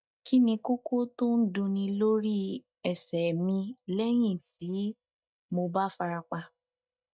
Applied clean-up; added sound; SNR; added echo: neural mask model DeepFilterNet 3.